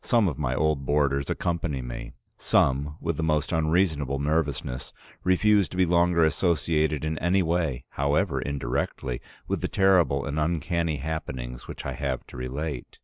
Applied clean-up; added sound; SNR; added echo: none; none; none; none.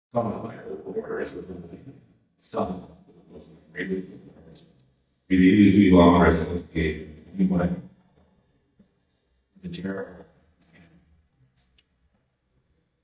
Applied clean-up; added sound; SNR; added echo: neural mask model DeepFilterNet 3.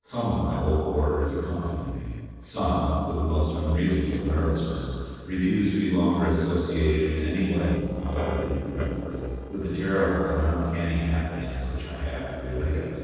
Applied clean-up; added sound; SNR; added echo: neural separator model SepFormer DNS4.